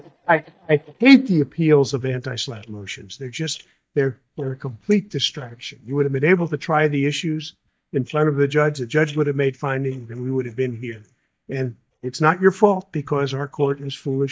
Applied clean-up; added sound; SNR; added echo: neural mask model DeepFilterNet 3.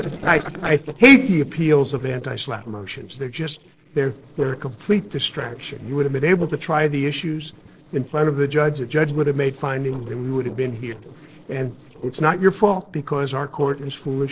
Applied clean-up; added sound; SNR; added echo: neural separator model SepFormer DNS4.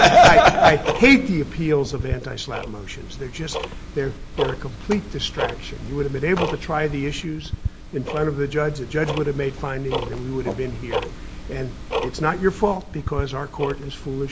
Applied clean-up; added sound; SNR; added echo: none; Tick-tock; 9 dB; none.